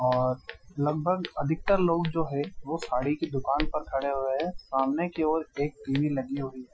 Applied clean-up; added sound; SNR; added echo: classical method Wiener filter.